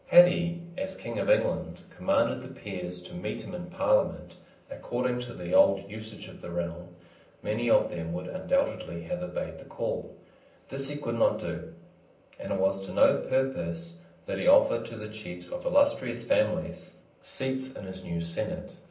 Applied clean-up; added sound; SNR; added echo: none; none; none; reverberation time 0.6 s.